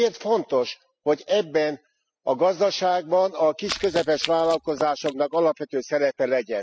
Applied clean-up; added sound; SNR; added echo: classical method spectral subtraction.